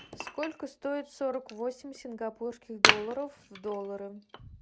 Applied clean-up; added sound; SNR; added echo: none; Wood; -3 dB; none.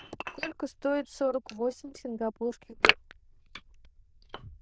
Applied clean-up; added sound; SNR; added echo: neural diffusion model UNIVERSE++.